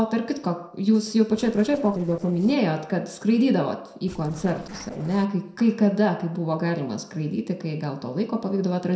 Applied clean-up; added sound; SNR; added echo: neural separator model SepFormer DNS4.